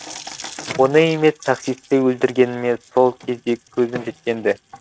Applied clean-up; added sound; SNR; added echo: neural mask model RNNoise.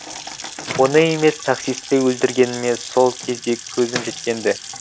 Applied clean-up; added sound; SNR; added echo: none; Sink (filling or washing) / Water tap, faucet / Splash, splatter + Microwave oven; 12 dB; none.